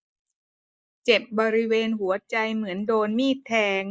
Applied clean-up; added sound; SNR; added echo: neural mask model Resemble Enhance denoiser.